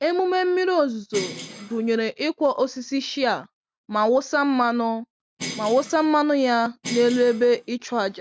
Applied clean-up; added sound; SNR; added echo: none; Bell; 13 dB; none.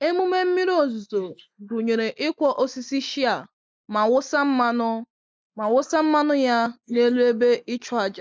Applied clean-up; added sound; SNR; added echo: neural mask model Resemble Enhance denoiser.